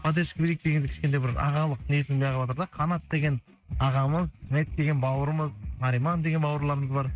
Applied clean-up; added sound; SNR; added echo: neural mask model RNNoise.